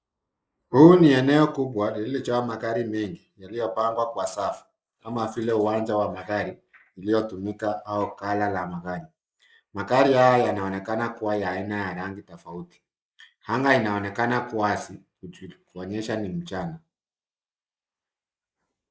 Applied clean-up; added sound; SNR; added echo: neural mask model Resemble Enhance denoiser.